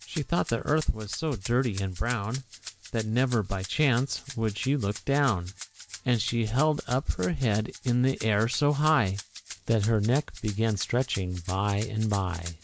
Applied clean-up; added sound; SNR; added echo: none; Rattle (instrument); 17 dB; none.